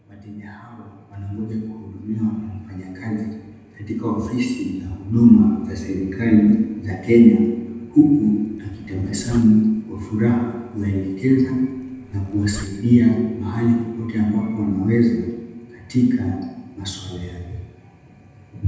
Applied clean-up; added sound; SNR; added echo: none; Zipper (clothing); 20 dB; reverberation time 1.0 s.